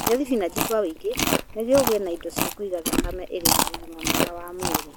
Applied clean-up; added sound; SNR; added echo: none; Chewing, mastication; 0 dB; none.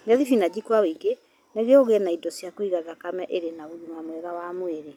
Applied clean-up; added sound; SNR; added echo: none; none; none; none.